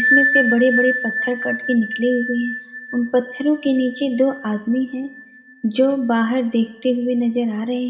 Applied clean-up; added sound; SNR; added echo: none; Bell; 5 dB; reverberation time 1.9 s.